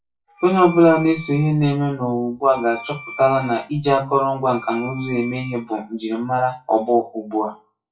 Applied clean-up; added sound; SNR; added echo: classical method WPE with log-MMSE.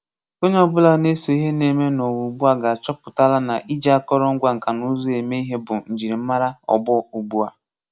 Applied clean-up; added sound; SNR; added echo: none; none; none; none.